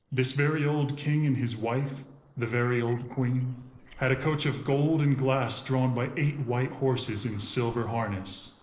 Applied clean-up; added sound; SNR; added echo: neural separator model SepFormer DNS4.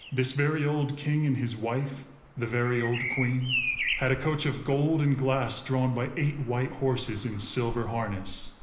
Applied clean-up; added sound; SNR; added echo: none; Bird vocalization, bird call, bird song; 9 dB; reverberation time 1.1 s.